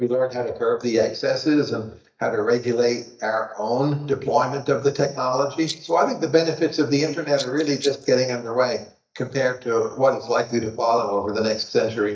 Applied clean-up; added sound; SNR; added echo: neural mask model DeepFilterNet 3.